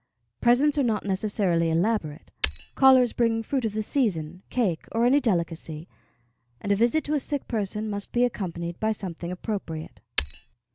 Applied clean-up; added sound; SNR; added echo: none; Shatter; 1 dB; none.